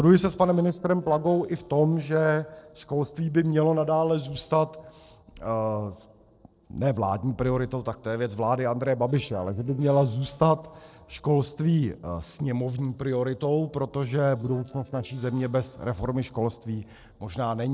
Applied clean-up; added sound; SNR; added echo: neural separator model SepFormer DNS4.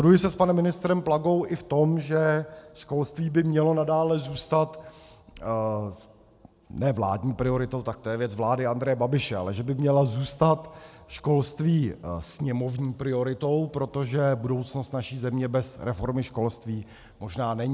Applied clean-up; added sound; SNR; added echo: none; none; none; none.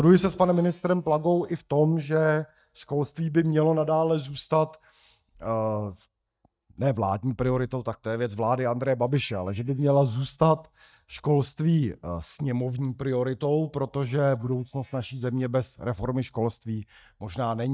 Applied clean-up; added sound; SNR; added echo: neural mask model DeepFilterNet 3.